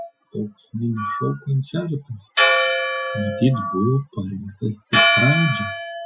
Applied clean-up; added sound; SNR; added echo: classical method Wiener filter.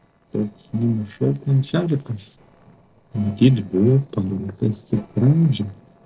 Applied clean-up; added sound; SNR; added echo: neural separator model SepFormer DNS4.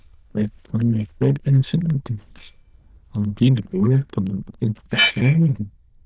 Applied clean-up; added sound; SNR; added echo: neural diffusion model UNIVERSE++.